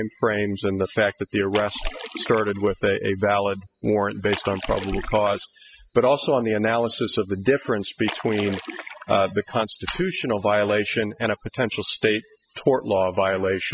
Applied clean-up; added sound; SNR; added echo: classical method spectral subtraction.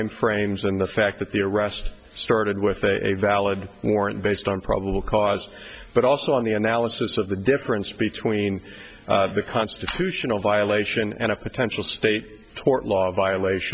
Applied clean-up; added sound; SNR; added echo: none; none; none; none.